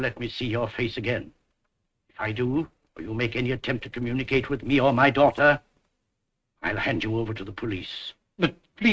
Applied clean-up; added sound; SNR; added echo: neural mask model RNNoise.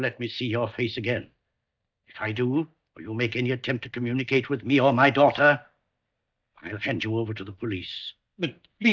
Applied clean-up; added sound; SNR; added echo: neural mask model DeepFilterNet 3.